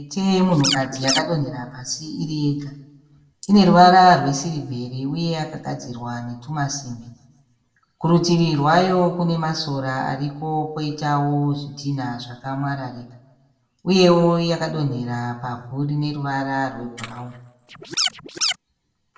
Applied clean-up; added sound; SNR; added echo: none; Scratching (performance technique); 4 dB; reverberation time 0.6 s.